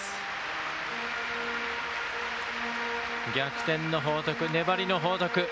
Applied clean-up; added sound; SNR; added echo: none; none; none; none.